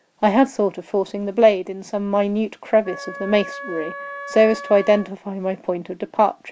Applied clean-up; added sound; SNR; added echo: none; Wind instrument, woodwind instrument; 13 dB; none.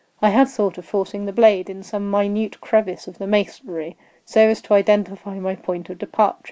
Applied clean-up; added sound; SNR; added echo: neural mask model Resemble Enhance denoiser.